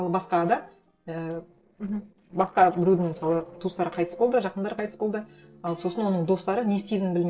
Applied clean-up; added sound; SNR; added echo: neural separator model SepFormer DNS4.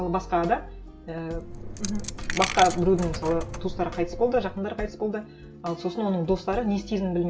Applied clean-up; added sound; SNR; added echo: none; Coin (dropping); 6 dB; reverberation time 0.2 s.